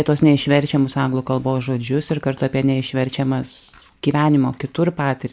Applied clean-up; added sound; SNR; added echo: none; none; none; none.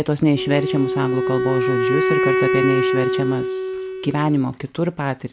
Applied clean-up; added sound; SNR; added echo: none; Wind instrument, woodwind instrument; 0 dB; none.